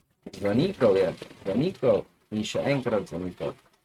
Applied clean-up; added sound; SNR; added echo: neural mask model RNNoise.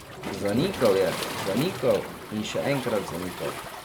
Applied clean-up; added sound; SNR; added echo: none; Waves, surf; 7 dB; none.